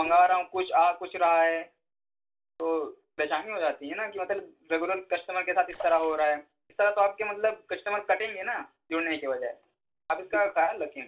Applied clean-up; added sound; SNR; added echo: neural separator model SepFormer DNS4.